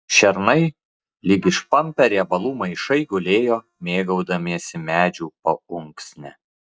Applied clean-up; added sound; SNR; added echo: neural mask model DeepFilterNet 3.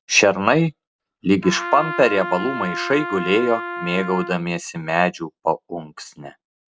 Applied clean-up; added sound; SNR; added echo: none; Trumpet; 8 dB; none.